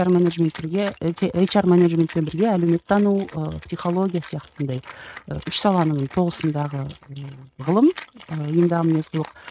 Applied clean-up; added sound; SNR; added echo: neural mask model RNNoise.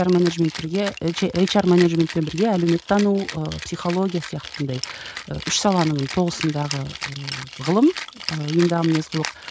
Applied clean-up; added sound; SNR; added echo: none; Rattle (instrument); 13 dB; none.